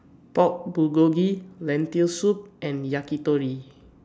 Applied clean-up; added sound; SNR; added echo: none; none; none; none.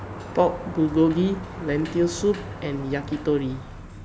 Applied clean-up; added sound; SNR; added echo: none; Sliding door; 12 dB; none.